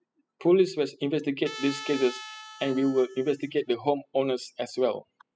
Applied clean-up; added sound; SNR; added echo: classical method spectral subtraction.